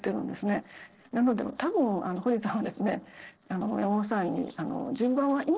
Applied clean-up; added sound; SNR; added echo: neural separator model SepFormer DNS4.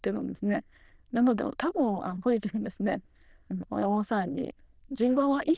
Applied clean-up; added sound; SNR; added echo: neural diffusion model UNIVERSE++.